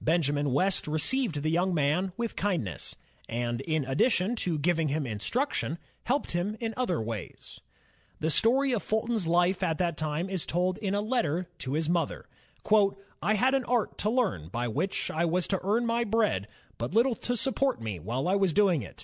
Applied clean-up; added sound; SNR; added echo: none; none; none; none.